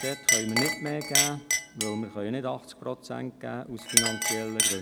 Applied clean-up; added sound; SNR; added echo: none; Chink, clink; -4 dB; none.